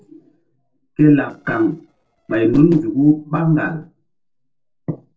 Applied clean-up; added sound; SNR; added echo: neural separator model SepFormer DNS4.